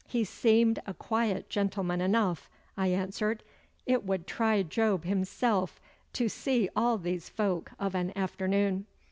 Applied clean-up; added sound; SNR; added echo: none; none; none; none.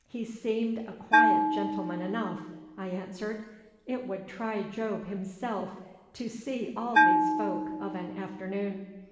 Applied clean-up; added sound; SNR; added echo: none; Bell; -4 dB; reverberation time 1.4 s.